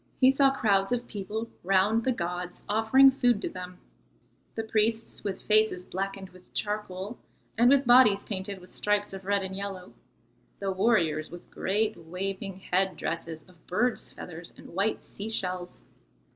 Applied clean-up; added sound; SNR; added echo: none; none; none; none.